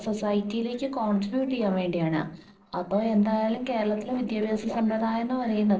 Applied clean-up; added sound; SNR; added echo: neural separator model SepFormer DNS4.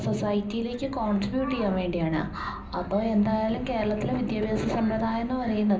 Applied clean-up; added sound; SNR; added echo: none; Wind; 16 dB; reverberation time 0.5 s.